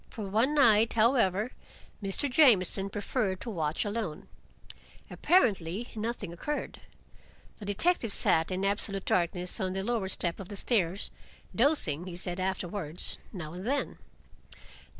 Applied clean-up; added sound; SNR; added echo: none; none; none; none.